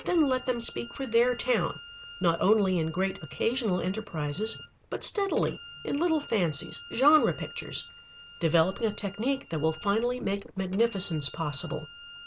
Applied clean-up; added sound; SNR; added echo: none; Bowed string instrument; 17 dB; none.